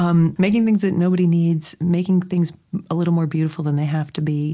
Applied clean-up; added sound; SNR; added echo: none; none; none; none.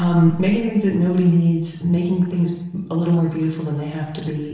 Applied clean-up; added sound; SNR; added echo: none; none; none; reverberation time 0.8 s.